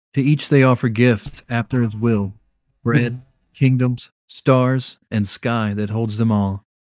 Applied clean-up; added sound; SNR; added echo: neural mask model DeepFilterNet 3.